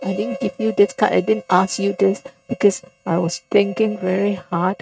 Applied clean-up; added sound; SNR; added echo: neural mask model RNNoise.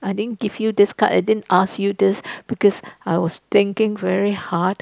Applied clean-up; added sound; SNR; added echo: none; none; none; none.